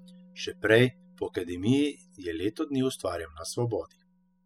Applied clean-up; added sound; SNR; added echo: classical method spectral subtraction.